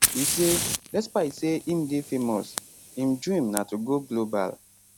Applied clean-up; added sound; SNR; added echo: none; Fire; 5 dB; none.